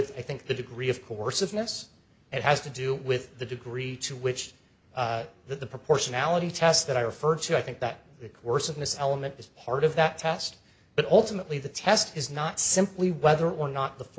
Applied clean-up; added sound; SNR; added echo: none; none; none; none.